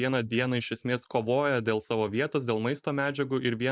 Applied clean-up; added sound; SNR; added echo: neural mask model Resemble Enhance denoiser.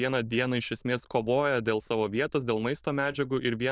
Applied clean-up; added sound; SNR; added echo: neural diffusion model UNIVERSE++.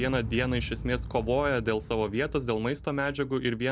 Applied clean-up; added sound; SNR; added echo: none; Explosion; 10 dB; none.